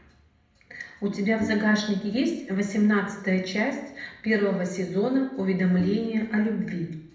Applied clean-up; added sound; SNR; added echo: none; Bowed string instrument; 16 dB; reverberation time 0.7 s.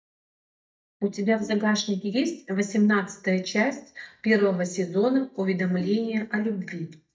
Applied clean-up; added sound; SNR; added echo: neural mask model DeepFilterNet 3.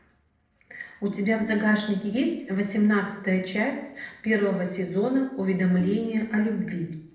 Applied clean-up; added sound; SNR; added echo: neural separator model SepFormer DNS4.